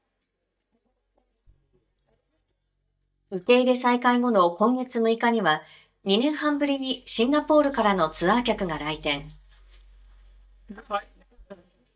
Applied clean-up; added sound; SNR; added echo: neural mask model DeepFilterNet 3.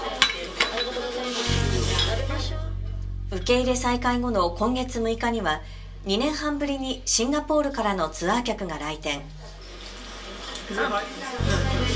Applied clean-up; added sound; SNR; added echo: none; Bass guitar; 5 dB; reverberation time 0.2 s.